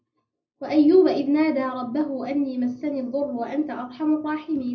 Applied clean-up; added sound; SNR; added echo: none; none; none; reverberation time 0.4 s.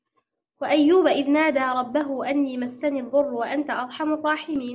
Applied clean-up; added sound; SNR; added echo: none; none; none; none.